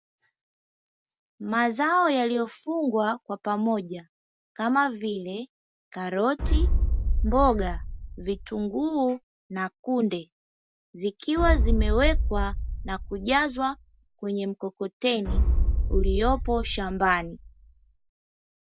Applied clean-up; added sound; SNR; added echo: none; Boom; -2 dB; none.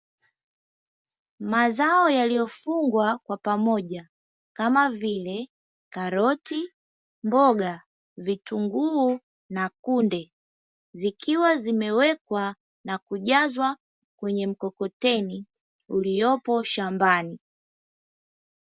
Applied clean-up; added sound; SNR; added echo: none; none; none; none.